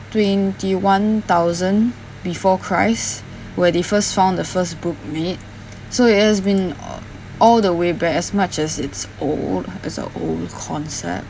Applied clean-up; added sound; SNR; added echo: none; none; none; none.